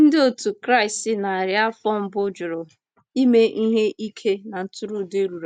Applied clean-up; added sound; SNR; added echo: none; none; none; none.